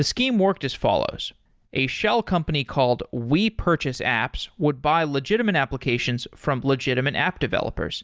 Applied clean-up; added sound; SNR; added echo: none; none; none; none.